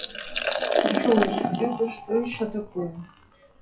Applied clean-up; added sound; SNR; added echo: classical method WPE with log-MMSE.